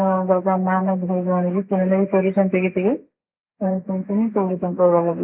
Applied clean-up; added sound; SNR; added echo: neural mask model Resemble Enhance denoiser.